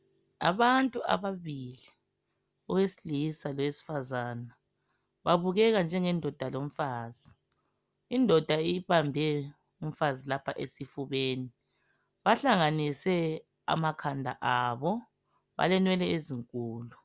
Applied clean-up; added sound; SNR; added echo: none; none; none; none.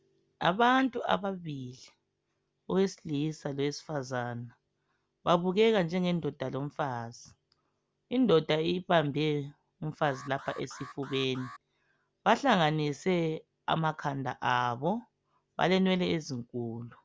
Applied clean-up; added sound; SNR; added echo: none; Alarm; 17 dB; none.